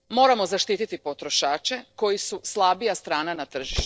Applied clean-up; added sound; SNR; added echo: neural separator model SepFormer DNS4.